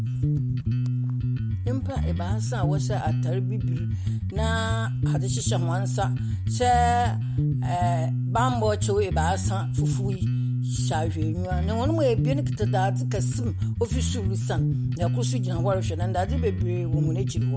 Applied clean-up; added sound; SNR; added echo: none; Bass guitar; -5 dB; none.